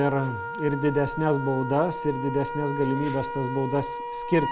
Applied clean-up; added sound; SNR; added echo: none; Wind instrument, woodwind instrument; 7 dB; none.